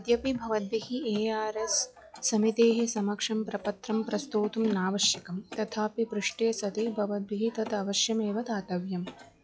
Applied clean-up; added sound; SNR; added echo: classical method log-MMSE.